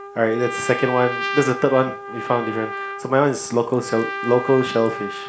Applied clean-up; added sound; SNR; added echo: none; Trumpet; 8 dB; reverberation time 0.4 s.